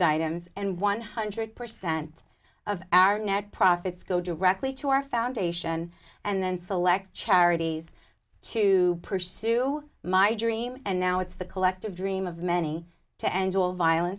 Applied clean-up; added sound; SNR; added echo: none; none; none; none.